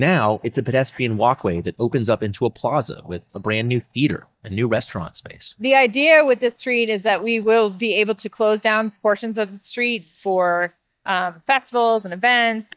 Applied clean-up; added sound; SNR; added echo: neural mask model DeepFilterNet 3.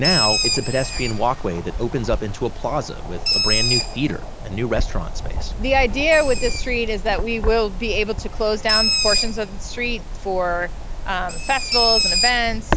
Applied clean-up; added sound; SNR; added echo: none; Bird; 0 dB; none.